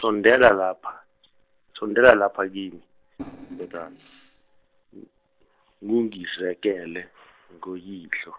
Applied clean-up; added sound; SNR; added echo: neural separator model SepFormer DNS4.